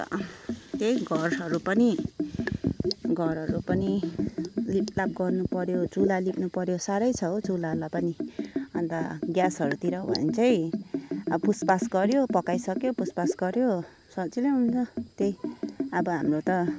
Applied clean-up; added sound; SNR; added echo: none; Liquid; 6 dB; none.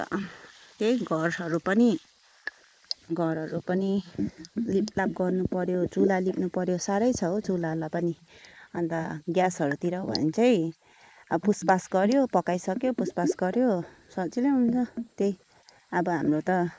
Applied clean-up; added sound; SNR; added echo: neural mask model Resemble Enhance denoiser.